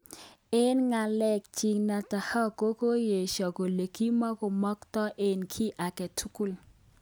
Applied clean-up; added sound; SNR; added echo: none; none; none; none.